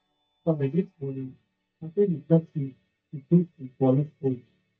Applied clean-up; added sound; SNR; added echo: neural mask model DeepFilterNet 3.